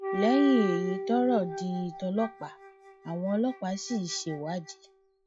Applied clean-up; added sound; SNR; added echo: classical method log-MMSE.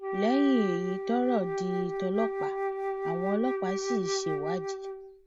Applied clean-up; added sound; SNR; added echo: none; Wind instrument, woodwind instrument; 1 dB; none.